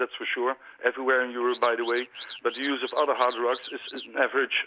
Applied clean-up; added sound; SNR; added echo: none; Alarm / Car; 8 dB; none.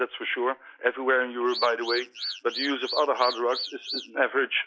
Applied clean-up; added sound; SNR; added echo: classical method log-MMSE.